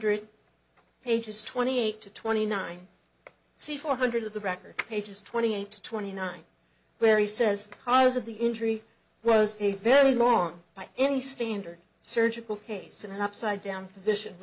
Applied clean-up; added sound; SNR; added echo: none; none; none; none.